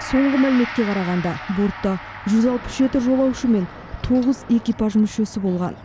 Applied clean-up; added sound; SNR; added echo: none; Gong; 15 dB; none.